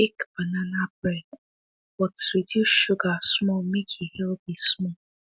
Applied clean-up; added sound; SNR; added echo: none; none; none; none.